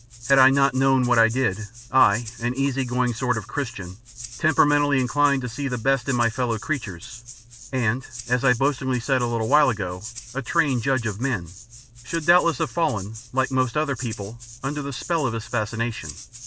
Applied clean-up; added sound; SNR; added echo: none; Rattle (instrument); 18 dB; none.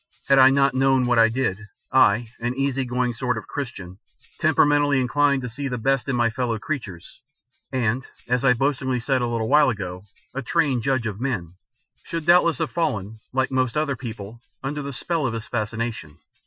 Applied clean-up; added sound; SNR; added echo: classical method Wiener filter.